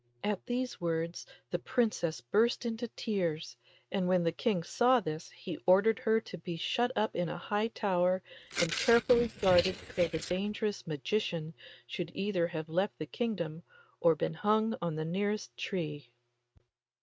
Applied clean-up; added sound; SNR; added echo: neural mask model RNNoise.